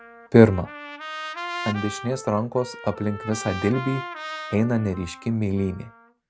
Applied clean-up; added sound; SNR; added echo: none; Trumpet; 12 dB; none.